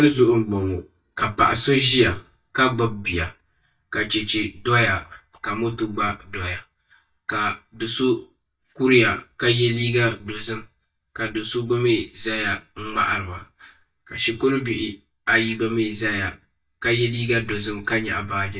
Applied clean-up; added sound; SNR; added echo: neural mask model DeepFilterNet 3.